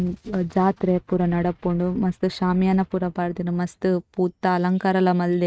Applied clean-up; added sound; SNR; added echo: neural mask model RNNoise.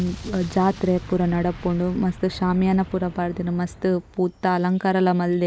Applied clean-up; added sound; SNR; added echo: none; Explosion; 17 dB; none.